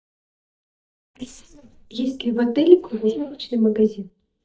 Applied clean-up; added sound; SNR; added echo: neural mask model DeepFilterNet 3.